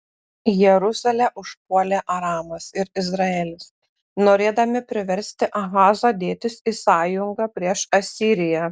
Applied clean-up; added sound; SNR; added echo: none; none; none; none.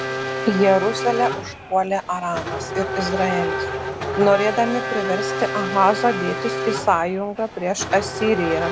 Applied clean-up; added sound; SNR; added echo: none; Race car, auto racing / Accelerating, revving, vroom; 4 dB; none.